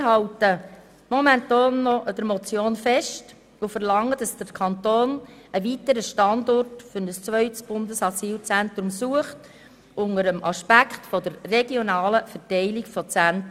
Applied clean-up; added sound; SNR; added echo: none; none; none; none.